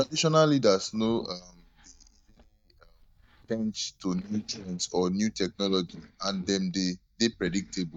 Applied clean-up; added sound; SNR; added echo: neural mask model DeepFilterNet 3.